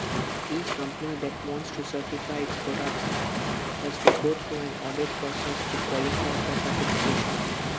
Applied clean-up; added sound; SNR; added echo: none; Waves, surf + Hammer; -5 dB; none.